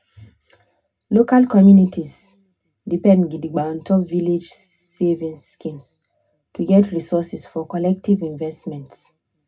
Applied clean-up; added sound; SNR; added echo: none; none; none; reverberation time 0.2 s.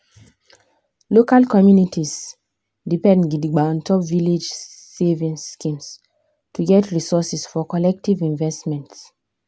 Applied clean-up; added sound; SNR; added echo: none; none; none; none.